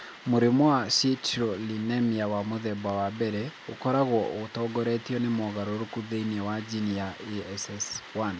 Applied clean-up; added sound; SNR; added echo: none; none; none; none.